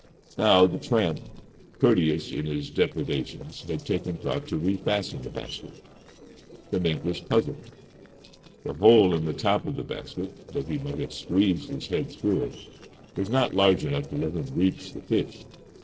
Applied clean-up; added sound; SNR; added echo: neural separator model SepFormer DNS4.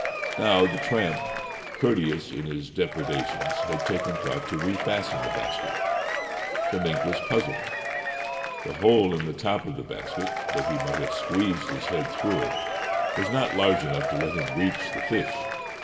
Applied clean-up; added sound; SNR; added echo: none; Applause / Crowd / Cheering; 2 dB; reverberation time 1.9 s.